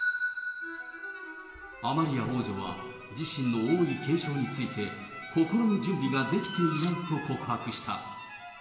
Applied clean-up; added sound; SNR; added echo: none; Cutlery, silverware; 19 dB; reverberation time 2.0 s.